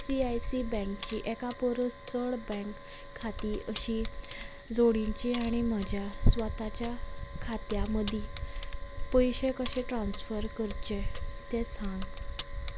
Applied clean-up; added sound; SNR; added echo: none; Keys jangling + Wind instrument, woodwind instrument; 15 dB; none.